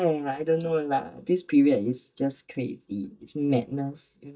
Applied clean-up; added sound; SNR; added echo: neural mask model DeepFilterNet 3.